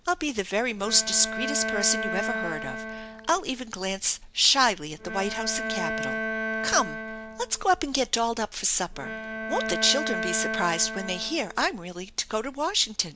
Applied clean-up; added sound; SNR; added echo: none; Bowed string instrument; 6 dB; none.